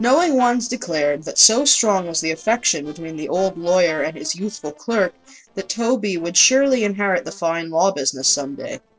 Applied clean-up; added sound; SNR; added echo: neural separator model SepFormer DNS4.